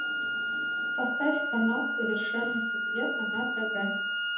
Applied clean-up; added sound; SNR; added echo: none; Wind instrument, woodwind instrument; -3 dB; reverberation time 1.0 s.